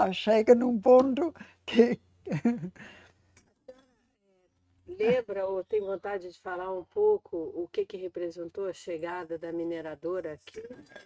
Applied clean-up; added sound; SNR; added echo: neural mask model RNNoise.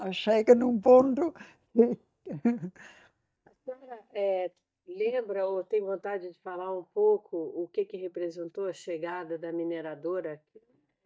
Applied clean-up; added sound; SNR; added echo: neural mask model DeepFilterNet 3.